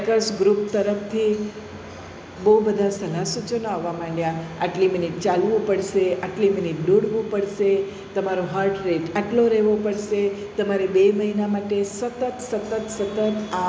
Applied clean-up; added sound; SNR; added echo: none; none; none; none.